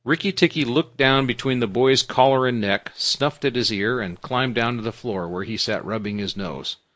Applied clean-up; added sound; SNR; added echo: neural mask model Resemble Enhance denoiser.